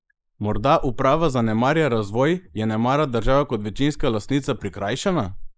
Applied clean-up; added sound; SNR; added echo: neural mask model Resemble Enhance denoiser.